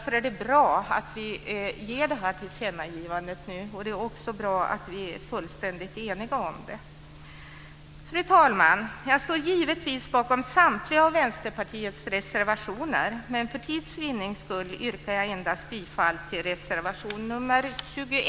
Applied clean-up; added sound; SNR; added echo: none; none; none; none.